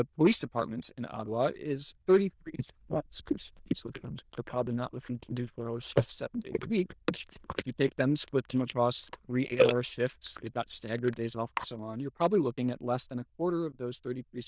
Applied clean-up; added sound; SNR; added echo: neural diffusion model UNIVERSE++.